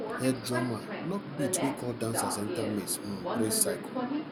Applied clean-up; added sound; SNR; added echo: none; Subway, metro, underground; 1 dB; none.